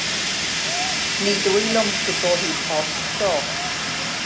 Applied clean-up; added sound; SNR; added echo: none; Fire; -2 dB; none.